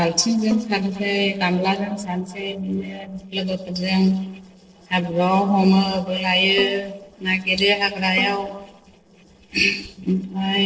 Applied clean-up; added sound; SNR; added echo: neural separator model SepFormer DNS4.